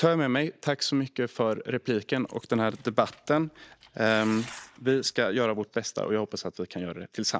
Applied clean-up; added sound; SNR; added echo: neural mask model DeepFilterNet 3.